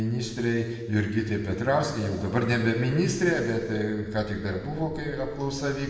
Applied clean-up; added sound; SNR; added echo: none; none; none; reverberation time 1.6 s.